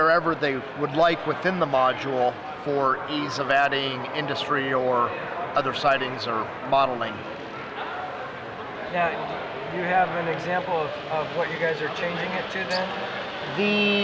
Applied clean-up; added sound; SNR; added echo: none; none; none; none.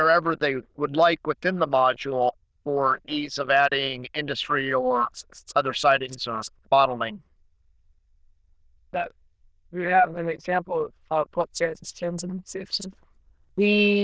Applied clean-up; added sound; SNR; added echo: neural diffusion model UNIVERSE++.